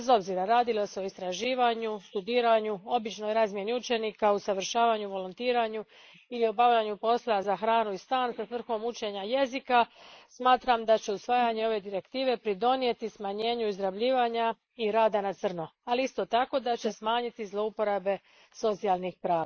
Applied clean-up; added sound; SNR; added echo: neural mask model Resemble Enhance denoiser.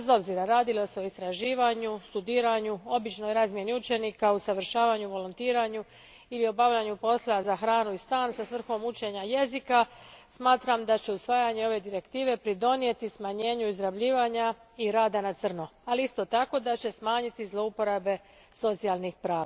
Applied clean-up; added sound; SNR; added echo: none; none; none; none.